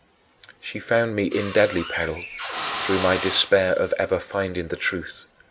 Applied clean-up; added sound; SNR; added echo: none; Drill; 10 dB; none.